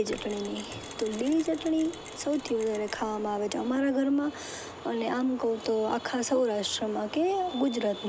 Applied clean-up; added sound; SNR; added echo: none; Mechanisms; 20 dB; none.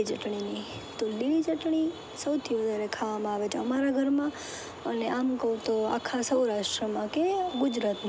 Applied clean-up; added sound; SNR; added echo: none; none; none; none.